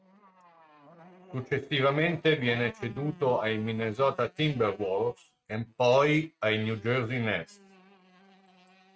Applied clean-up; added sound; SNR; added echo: neural mask model RNNoise.